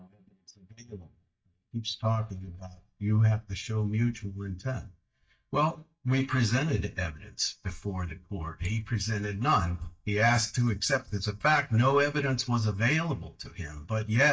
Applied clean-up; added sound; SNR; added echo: neural mask model DeepFilterNet 3.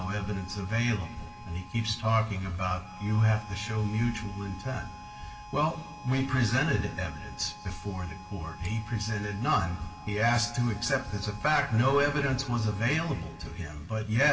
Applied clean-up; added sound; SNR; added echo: none; Harmonica; 18 dB; reverberation time 1.8 s.